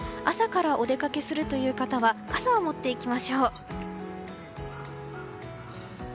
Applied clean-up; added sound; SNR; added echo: none; none; none; none.